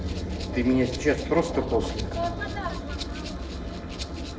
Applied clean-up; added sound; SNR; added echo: neural separator model SepFormer DNS4.